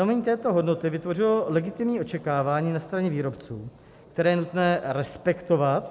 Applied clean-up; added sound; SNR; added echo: none; none; none; none.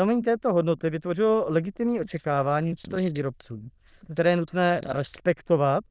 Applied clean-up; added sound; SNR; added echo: neural diffusion model UNIVERSE++.